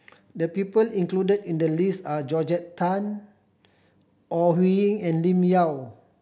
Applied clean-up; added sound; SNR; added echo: none; none; none; none.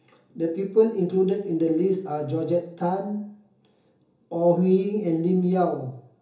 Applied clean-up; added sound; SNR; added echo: none; none; none; reverberation time 0.7 s.